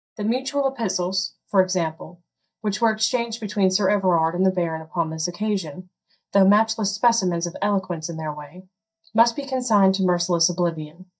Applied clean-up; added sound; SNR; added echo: neural mask model DeepFilterNet 3.